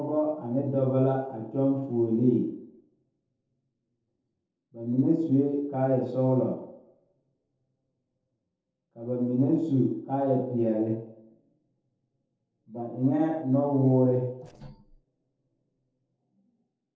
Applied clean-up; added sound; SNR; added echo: neural separator model SepFormer DNS4.